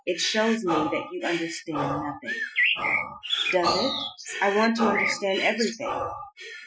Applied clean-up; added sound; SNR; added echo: classical method Wiener filter.